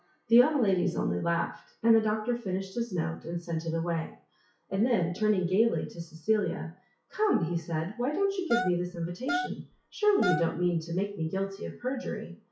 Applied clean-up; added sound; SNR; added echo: classical method WPE with log-MMSE.